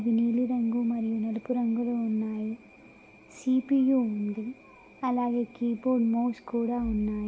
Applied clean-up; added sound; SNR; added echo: none; none; none; none.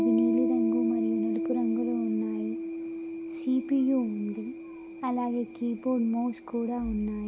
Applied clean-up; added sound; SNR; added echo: none; Piano; 3 dB; none.